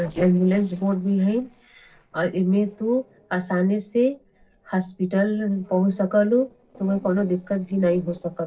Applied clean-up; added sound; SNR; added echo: neural separator model SepFormer DNS4.